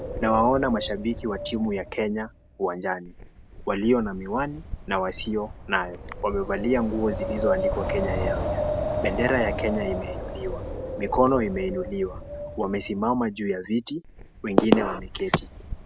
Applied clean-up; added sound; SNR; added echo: none; Wind; 6 dB; none.